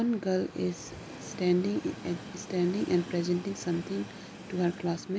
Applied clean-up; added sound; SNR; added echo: none; Train; 14 dB; none.